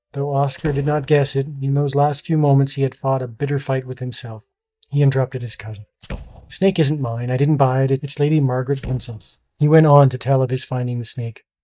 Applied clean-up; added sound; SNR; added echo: neural mask model DeepFilterNet 3.